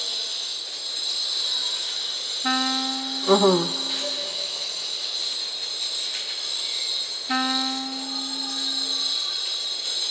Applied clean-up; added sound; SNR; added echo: none; Wind instrument, woodwind instrument; 7 dB; none.